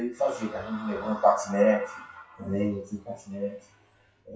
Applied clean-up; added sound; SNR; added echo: classical method WPE with log-MMSE.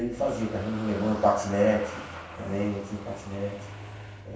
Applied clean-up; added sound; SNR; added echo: none; Engine starting / Motor vehicle (road); 13 dB; reverberation time 0.7 s.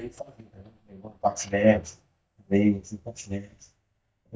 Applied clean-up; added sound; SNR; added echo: neural mask model DeepFilterNet 3.